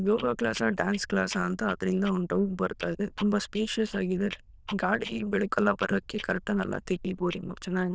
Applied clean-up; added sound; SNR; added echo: neural diffusion model UNIVERSE++.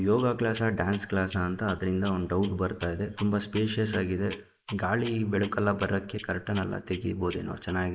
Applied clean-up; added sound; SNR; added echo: neural mask model Resemble Enhance denoiser.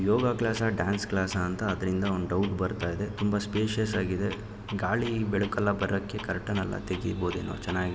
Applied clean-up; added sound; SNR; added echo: none; Clock; 18 dB; none.